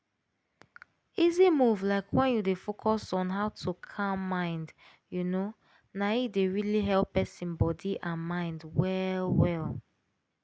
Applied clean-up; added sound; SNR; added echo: none; none; none; none.